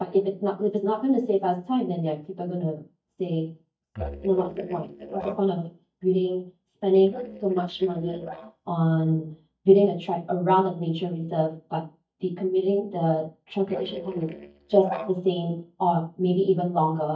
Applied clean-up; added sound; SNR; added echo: neural mask model DeepFilterNet 3.